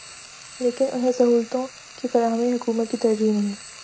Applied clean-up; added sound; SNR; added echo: none; Telephone + Frying (food); 19 dB; none.